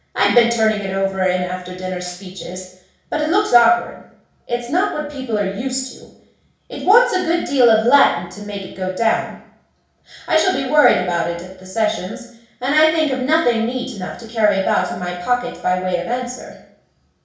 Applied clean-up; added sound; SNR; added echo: none; none; none; reverberation time 0.6 s.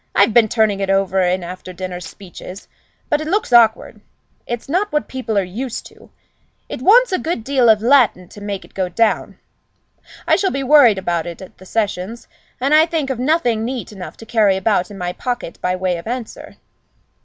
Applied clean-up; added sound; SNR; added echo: none; none; none; none.